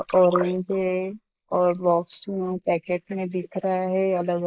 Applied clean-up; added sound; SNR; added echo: neural mask model Resemble Enhance denoiser.